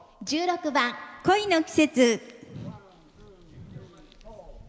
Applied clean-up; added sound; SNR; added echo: none; none; none; none.